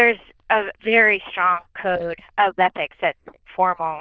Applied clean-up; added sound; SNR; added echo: neural diffusion model UNIVERSE++.